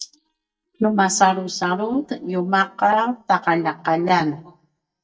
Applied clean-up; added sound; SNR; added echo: neural mask model DeepFilterNet 3.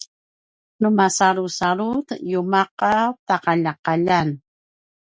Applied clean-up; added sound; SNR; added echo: none; none; none; none.